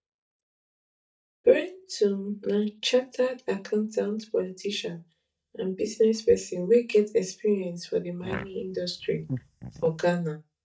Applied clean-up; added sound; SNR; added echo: neural mask model DeepFilterNet 3.